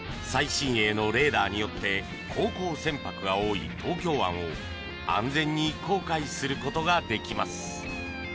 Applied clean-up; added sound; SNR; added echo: none; none; none; none.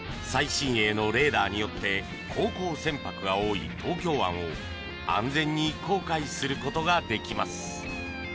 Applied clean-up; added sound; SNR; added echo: none; Drip; 16 dB; none.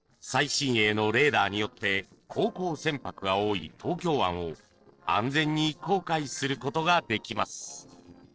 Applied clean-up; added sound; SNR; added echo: neural separator model SepFormer DNS4.